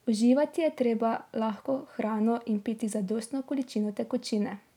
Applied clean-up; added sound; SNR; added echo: none; none; none; none.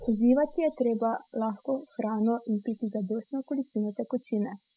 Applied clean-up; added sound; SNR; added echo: classical method spectral subtraction.